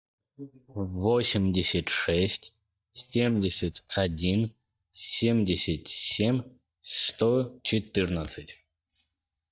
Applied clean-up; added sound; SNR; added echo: neural mask model DeepFilterNet 3.